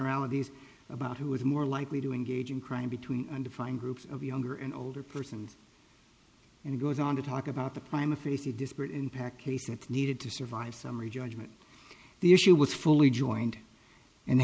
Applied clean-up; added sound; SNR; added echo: none; none; none; none.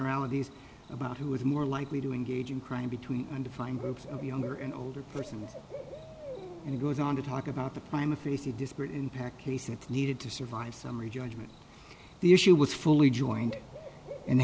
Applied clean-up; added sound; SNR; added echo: none; Cricket / Bird; 17 dB; none.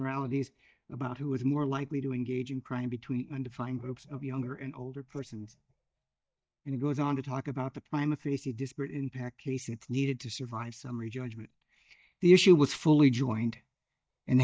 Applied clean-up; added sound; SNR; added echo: neural mask model DeepFilterNet 3.